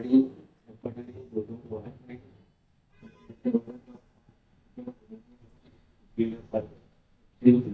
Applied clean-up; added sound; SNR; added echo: neural mask model DeepFilterNet 3.